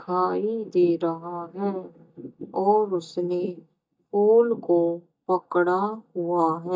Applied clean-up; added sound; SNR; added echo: neural mask model DeepFilterNet 3.